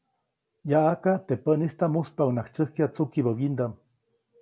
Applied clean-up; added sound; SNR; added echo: none; none; none; none.